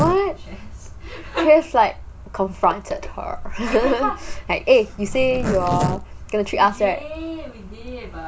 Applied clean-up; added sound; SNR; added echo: none; Zipper (clothing); 9 dB; none.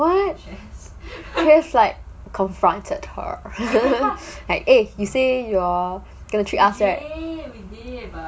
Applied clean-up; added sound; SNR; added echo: none; none; none; none.